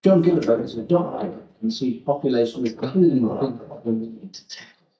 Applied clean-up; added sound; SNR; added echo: neural mask model DeepFilterNet 3.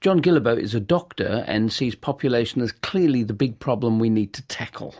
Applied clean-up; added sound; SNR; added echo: none; none; none; none.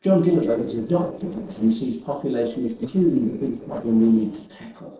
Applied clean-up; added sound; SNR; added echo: neural separator model SepFormer DNS4.